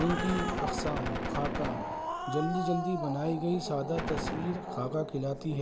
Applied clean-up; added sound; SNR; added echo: none; Gunshot, gunfire + Growling; 2 dB; none.